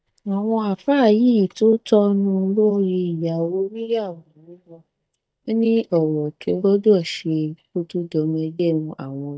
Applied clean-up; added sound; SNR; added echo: neural mask model DeepFilterNet 3.